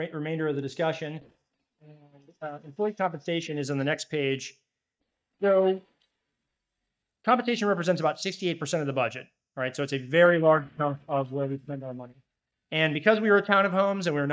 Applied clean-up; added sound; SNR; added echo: neural mask model DeepFilterNet 3.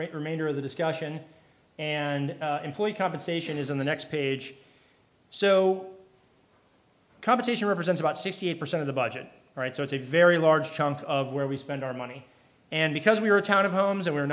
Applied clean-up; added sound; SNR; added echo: none; none; none; none.